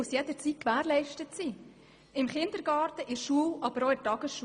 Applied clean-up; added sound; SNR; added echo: none; none; none; none.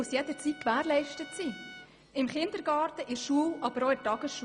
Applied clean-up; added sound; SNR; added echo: none; Trumpet; 19 dB; none.